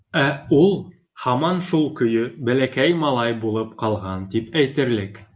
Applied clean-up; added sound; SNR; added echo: none; none; none; none.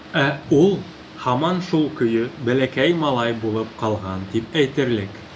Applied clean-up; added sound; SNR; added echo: none; Boat, Water vehicle; 19 dB; none.